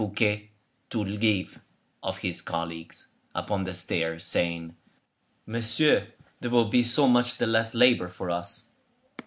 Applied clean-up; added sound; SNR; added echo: none; none; none; none.